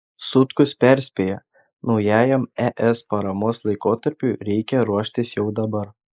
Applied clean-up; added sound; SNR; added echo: neural mask model Resemble Enhance denoiser.